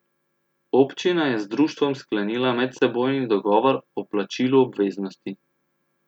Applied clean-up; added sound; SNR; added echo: none; none; none; none.